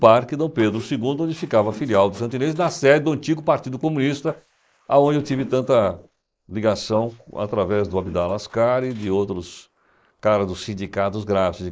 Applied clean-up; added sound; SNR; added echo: neural mask model Resemble Enhance denoiser.